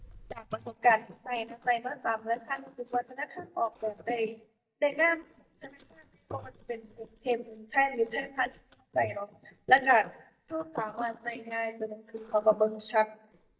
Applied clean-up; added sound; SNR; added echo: neural mask model DeepFilterNet 3.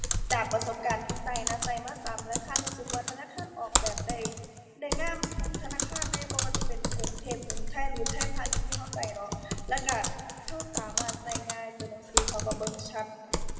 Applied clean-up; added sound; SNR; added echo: none; Typing; -4 dB; reverberation time 2.0 s.